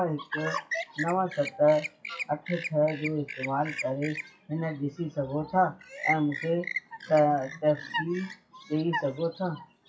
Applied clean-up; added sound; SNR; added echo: classical method WPE with log-MMSE.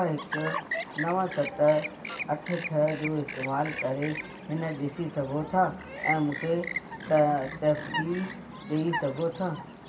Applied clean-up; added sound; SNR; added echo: none; Chirp, tweet; 9 dB; reverberation time 0.2 s.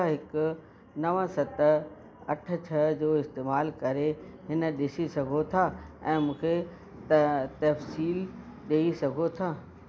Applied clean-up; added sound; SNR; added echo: none; none; none; none.